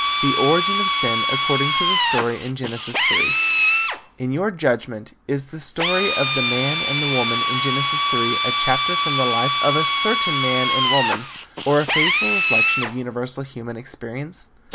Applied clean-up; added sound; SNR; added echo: none; Drill; -3 dB; none.